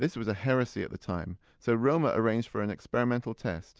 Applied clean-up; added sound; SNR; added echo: none; none; none; none.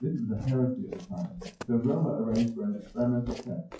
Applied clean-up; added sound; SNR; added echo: classical method WPE with log-MMSE.